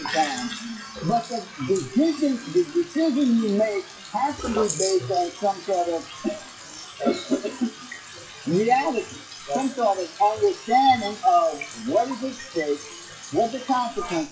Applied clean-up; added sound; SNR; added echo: classical method WPE with log-MMSE.